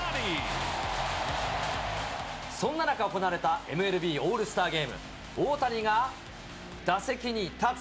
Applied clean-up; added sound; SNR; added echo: none; Bus; 18 dB; none.